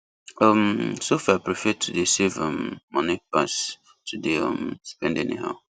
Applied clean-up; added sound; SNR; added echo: none; none; none; none.